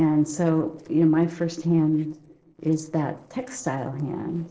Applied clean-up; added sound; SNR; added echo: neural separator model SepFormer DNS4.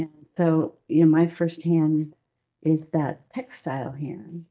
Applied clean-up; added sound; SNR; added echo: neural mask model DeepFilterNet 3.